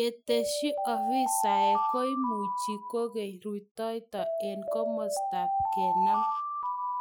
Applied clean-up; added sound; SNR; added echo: classical method Wiener filter.